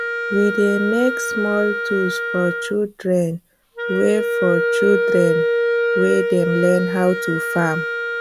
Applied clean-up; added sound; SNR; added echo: none; Wind instrument, woodwind instrument; 1 dB; none.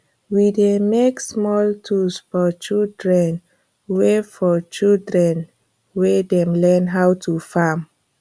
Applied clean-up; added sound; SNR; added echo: none; none; none; none.